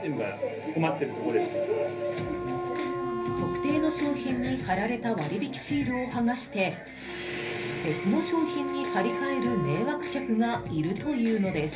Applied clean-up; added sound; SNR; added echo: none; Wind instrument, woodwind instrument; 7 dB; reverberation time 0.3 s.